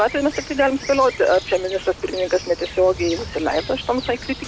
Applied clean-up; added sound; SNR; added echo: none; Bird + Bird vocalization, bird call, bird song; 14 dB; none.